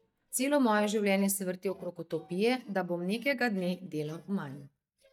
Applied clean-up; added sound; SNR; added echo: neural mask model DeepFilterNet 3.